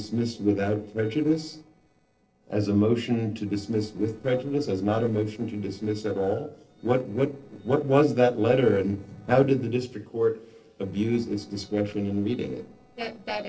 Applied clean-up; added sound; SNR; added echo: neural separator model SepFormer DNS4.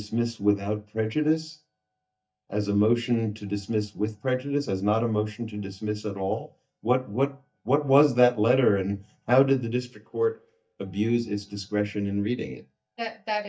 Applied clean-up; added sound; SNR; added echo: neural mask model DeepFilterNet 3.